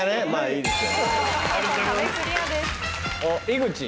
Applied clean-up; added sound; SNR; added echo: none; none; none; none.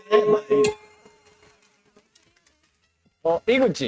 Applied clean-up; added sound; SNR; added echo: neural mask model RNNoise.